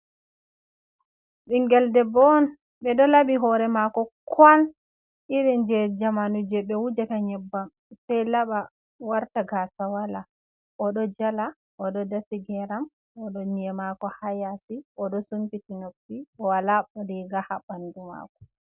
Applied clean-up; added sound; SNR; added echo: none; none; none; none.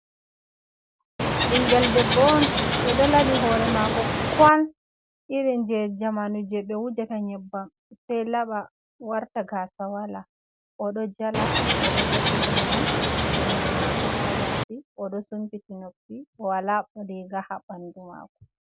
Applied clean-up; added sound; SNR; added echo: none; Water / Bird; -3 dB; none.